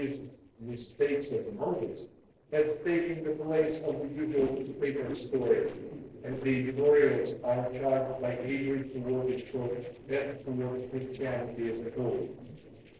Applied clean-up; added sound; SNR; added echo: neural separator model SepFormer DNS4.